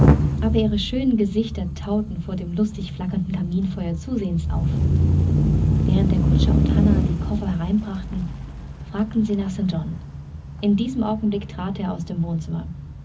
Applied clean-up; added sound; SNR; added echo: none; Engine starting / Accelerating, revving, vroom / Motor vehicle (road); -2 dB; reverberation time 0.4 s.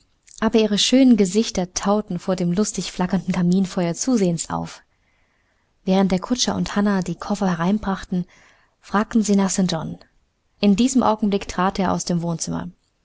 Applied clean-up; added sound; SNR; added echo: none; none; none; none.